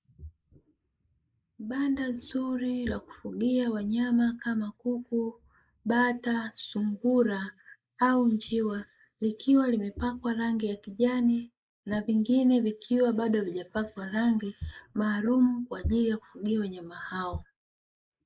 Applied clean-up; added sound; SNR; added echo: neural mask model Resemble Enhance denoiser.